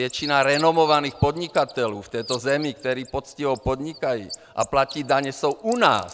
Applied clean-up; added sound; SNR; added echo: none; Bird; 18 dB; none.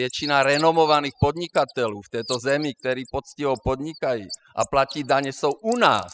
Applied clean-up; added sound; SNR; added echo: classical method spectral subtraction.